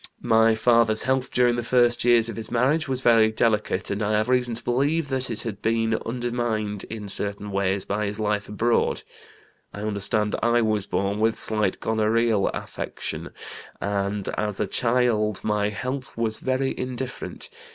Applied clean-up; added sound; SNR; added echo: none; none; none; none.